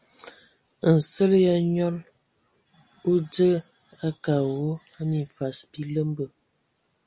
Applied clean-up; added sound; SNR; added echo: none; none; none; none.